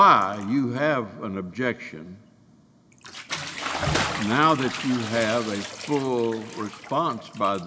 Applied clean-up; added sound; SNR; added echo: none; Bathtub (filling or washing) / Splash, splatter; 9 dB; none.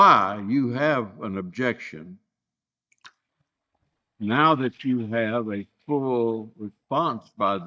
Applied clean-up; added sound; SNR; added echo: neural mask model DeepFilterNet 3.